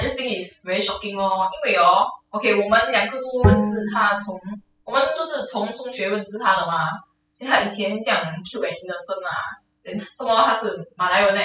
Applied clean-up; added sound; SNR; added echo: classical method spectral subtraction.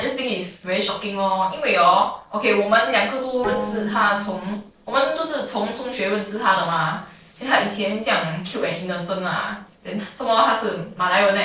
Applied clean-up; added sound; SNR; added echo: neural separator model SepFormer DNS4.